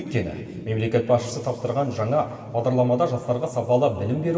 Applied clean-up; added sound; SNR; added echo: none; none; none; reverberation time 2.5 s.